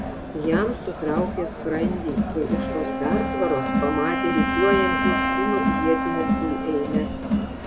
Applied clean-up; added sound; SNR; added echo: none; Wind instrument, woodwind instrument + Crowd; -2 dB; none.